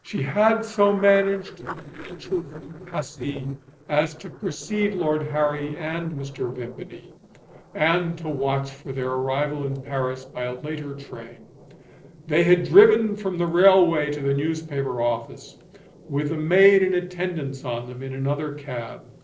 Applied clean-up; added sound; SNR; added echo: neural separator model SepFormer DNS4.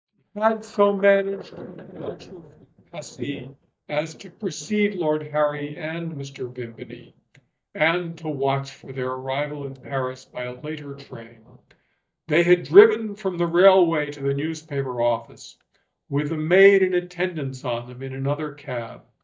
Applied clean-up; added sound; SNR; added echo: neural mask model DeepFilterNet 3.